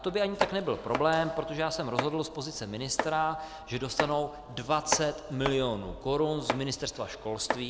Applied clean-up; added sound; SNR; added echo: none; Domestic sounds, home sounds; 7 dB; none.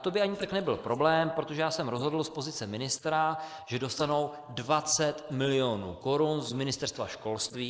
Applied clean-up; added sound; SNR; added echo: neural mask model Resemble Enhance denoiser.